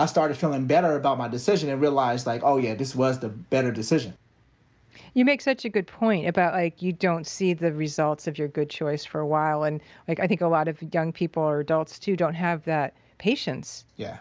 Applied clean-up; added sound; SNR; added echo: none; none; none; none.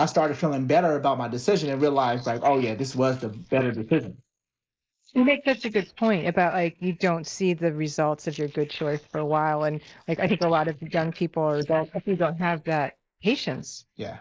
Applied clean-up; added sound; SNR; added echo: neural mask model Resemble Enhance denoiser.